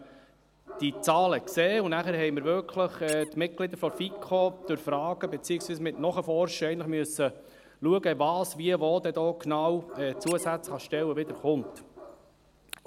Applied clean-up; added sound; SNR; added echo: none; Bark + Squeak; 16 dB; none.